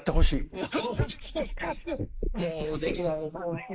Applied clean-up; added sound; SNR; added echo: neural mask model Resemble Enhance denoiser.